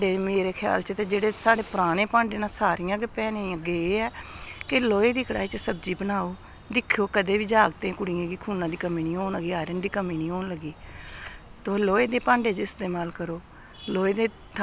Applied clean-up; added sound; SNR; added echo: none; none; none; none.